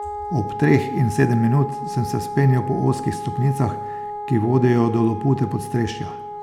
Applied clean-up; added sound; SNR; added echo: none; Wind instrument, woodwind instrument; 10 dB; none.